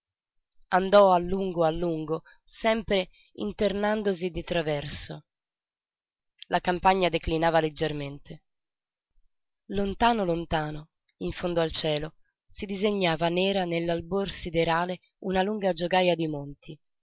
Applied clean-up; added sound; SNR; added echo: none; none; none; none.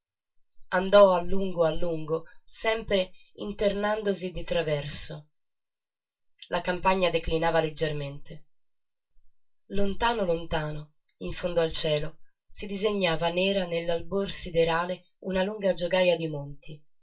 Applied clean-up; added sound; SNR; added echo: none; none; none; reverberation time 0.2 s.